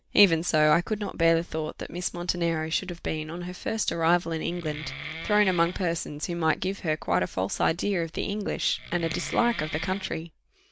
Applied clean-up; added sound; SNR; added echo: none; Wood; 11 dB; none.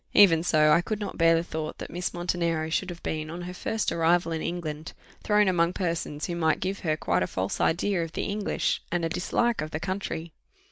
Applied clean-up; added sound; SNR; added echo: none; none; none; none.